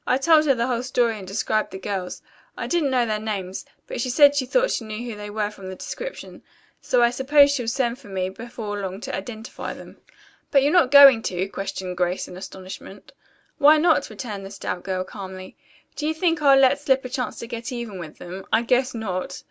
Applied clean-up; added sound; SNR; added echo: none; none; none; none.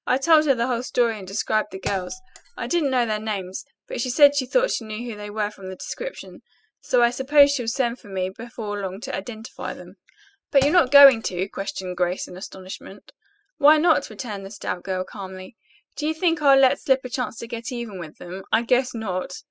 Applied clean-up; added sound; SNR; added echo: classical method spectral subtraction.